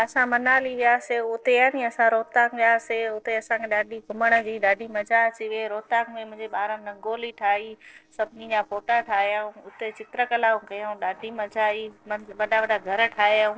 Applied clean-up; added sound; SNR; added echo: neural separator model SepFormer DNS4.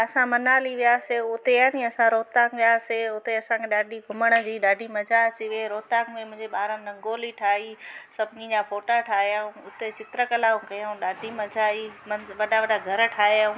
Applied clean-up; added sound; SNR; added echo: none; none; none; none.